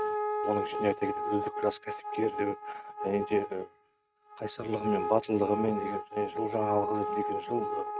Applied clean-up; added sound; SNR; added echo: neural mask model RNNoise.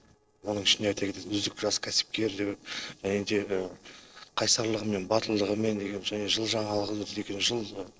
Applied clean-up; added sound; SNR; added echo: neural separator model SepFormer DNS4.